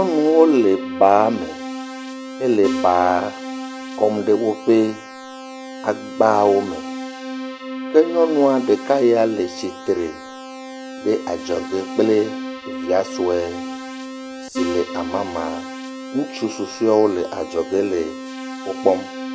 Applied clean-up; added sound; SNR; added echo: none; Keyboard (musical); 10 dB; none.